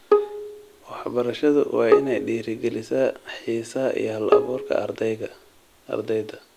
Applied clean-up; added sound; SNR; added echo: none; Bowed string instrument; 1 dB; none.